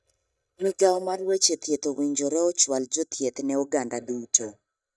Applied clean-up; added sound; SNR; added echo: neural mask model DeepFilterNet 3.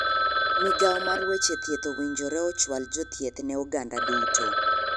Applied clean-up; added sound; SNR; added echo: none; Telephone; -1 dB; none.